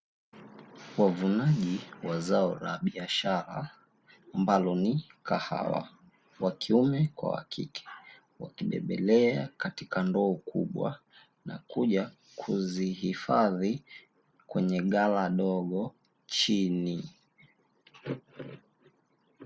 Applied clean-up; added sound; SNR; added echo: none; none; none; none.